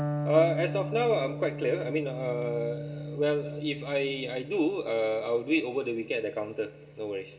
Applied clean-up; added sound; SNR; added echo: none; Electric guitar; 8 dB; reverberation time 1.3 s.